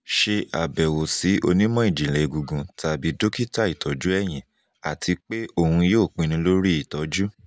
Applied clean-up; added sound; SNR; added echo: none; none; none; none.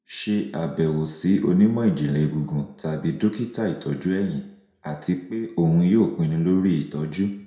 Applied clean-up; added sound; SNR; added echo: none; none; none; reverberation time 0.6 s.